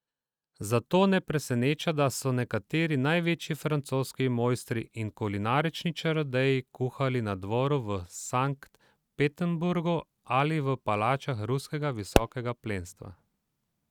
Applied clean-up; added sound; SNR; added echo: neural mask model RNNoise.